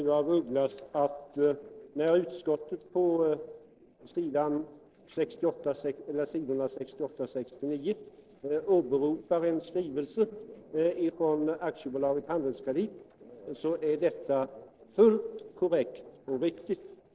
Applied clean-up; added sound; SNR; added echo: neural separator model SepFormer DNS4.